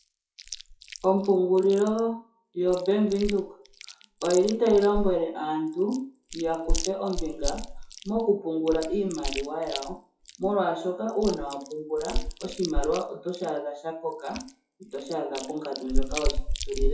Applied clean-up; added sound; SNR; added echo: classical method WPE with log-MMSE.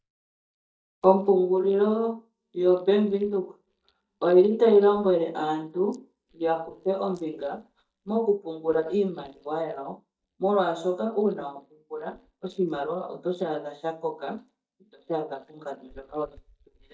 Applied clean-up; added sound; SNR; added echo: neural mask model DeepFilterNet 3.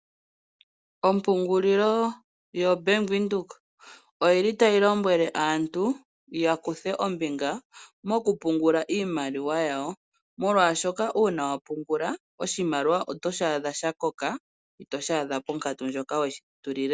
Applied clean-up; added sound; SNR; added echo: none; none; none; none.